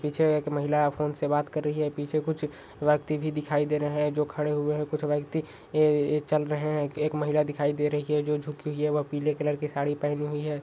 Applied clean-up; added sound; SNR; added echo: none; none; none; none.